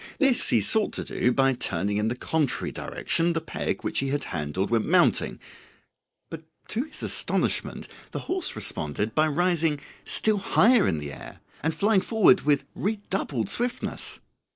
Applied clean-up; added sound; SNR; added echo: neural mask model Resemble Enhance denoiser.